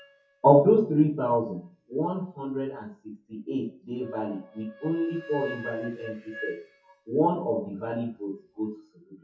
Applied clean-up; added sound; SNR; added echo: classical method WPE with log-MMSE.